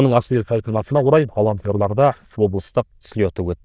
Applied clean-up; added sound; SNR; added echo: neural diffusion model UNIVERSE++.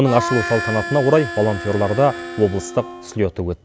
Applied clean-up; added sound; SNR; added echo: none; Harmonica; 9 dB; none.